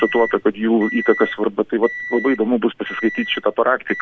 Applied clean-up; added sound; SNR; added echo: none; Microwave oven; 12 dB; none.